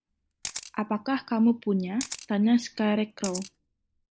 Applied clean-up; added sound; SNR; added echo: neural mask model Resemble Enhance denoiser.